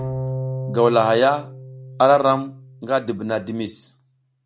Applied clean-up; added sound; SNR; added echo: none; Bowed string instrument; 11 dB; none.